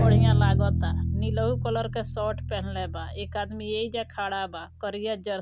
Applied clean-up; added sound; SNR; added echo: none; Bowed string instrument; -4 dB; none.